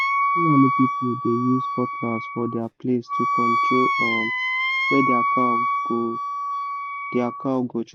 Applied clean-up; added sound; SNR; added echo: none; Wind instrument, woodwind instrument; -1 dB; none.